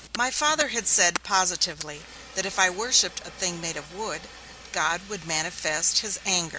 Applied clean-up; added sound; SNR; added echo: none; Fire; 15 dB; none.